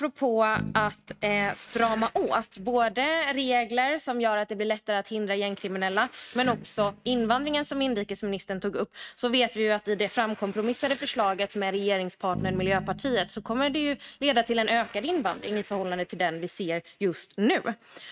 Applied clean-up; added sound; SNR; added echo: neural mask model RNNoise.